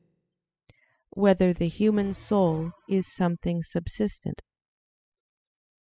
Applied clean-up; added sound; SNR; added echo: classical method spectral subtraction.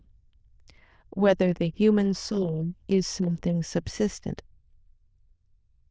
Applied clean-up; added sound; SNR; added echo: neural diffusion model UNIVERSE++.